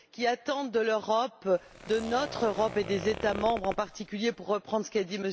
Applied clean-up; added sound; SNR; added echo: none; Zipper (clothing); 11 dB; none.